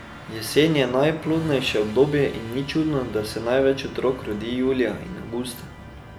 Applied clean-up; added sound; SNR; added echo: none; Musical instrument; 16 dB; none.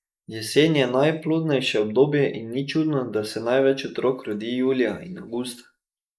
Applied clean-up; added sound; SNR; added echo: neural mask model Resemble Enhance denoiser.